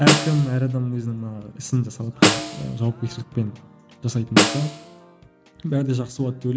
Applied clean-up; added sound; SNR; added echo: none; Snare drum; 0 dB; none.